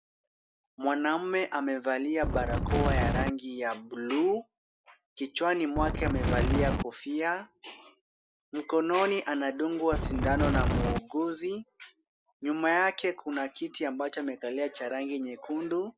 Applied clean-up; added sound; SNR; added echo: none; Wind; -3 dB; none.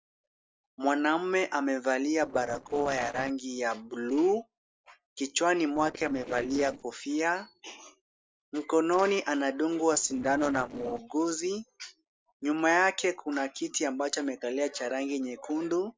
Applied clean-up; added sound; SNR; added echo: neural separator model SepFormer DNS4.